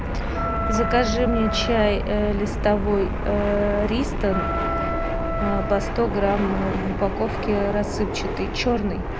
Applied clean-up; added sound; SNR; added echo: none; Fixed-wing aircraft, airplane + Wind instrument, woodwind instrument; 1 dB; none.